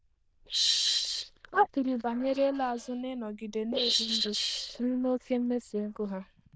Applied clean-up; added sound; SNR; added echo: neural diffusion model UNIVERSE++.